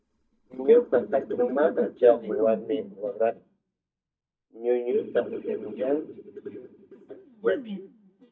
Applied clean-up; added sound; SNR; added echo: neural mask model DeepFilterNet 3.